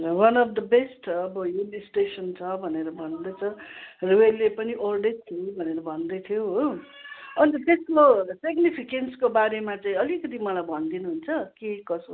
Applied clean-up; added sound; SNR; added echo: none; none; none; none.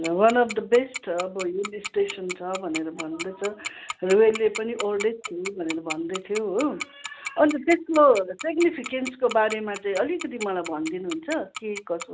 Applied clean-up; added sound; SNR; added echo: none; Tick-tock; 13 dB; none.